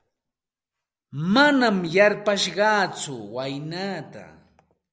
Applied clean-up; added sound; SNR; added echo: none; none; none; none.